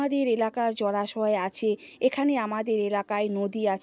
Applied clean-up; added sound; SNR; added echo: none; none; none; none.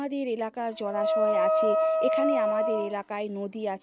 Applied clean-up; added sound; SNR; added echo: none; Wind instrument, woodwind instrument; -4 dB; none.